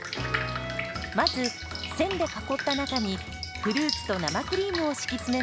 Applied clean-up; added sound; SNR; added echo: none; Drip; 5 dB; none.